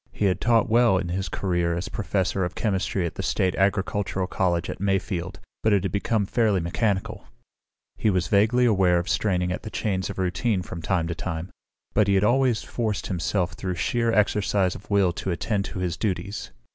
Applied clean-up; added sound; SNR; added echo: none; none; none; none.